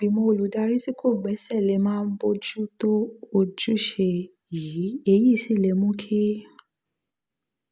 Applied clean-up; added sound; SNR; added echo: none; none; none; none.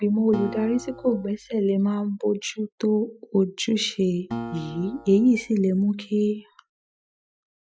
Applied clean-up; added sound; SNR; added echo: classical method Wiener filter.